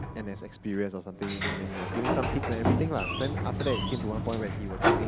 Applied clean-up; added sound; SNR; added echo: none; Sliding door; -3 dB; none.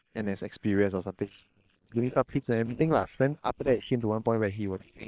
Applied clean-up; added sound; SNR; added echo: neural separator model SepFormer WHAM!.